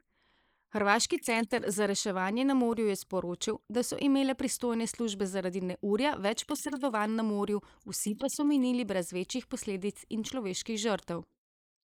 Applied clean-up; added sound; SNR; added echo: neural mask model Resemble Enhance denoiser.